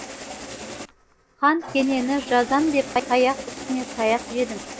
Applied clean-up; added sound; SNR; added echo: none; Engine starting; 12 dB; none.